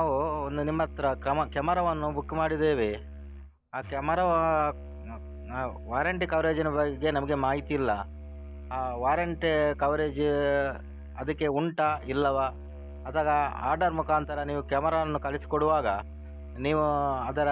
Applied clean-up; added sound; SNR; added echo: none; Musical instrument; 13 dB; none.